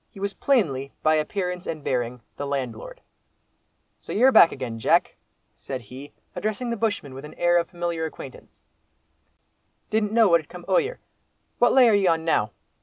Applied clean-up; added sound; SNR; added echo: none; none; none; none.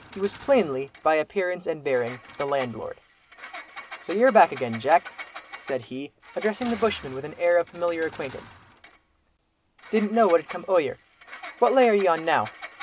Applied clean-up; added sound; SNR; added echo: none; Engine; 18 dB; none.